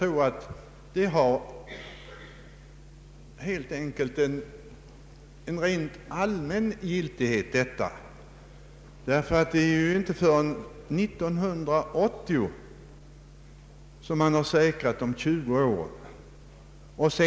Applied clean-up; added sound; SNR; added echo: none; none; none; none.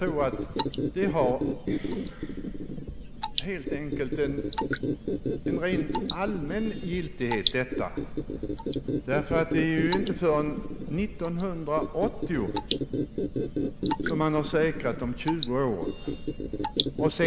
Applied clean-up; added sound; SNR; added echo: none; Drip / Water + Squeak; 0 dB; none.